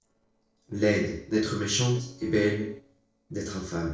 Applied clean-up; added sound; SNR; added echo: neural separator model SepFormer DNS4.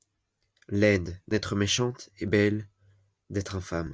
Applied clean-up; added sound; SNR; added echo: none; none; none; none.